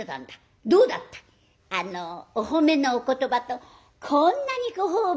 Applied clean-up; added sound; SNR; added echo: none; none; none; none.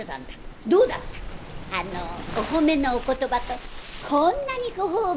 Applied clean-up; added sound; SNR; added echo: none; Waves, surf; 11 dB; none.